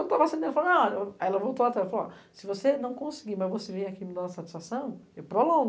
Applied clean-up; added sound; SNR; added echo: none; none; none; none.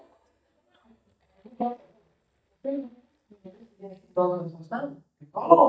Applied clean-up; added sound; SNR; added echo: neural mask model DeepFilterNet 3.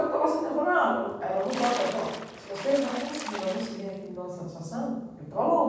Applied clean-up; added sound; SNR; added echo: none; Splash, splatter; 11 dB; reverberation time 1.2 s.